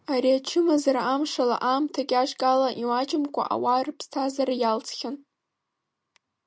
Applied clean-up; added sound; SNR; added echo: none; none; none; none.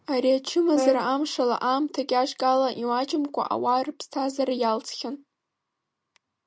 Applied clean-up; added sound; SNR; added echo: none; Brass instrument; 7 dB; none.